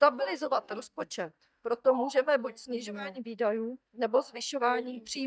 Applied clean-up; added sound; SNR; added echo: neural mask model DeepFilterNet 3.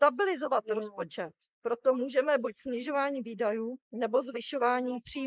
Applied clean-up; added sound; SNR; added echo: neural mask model Resemble Enhance denoiser.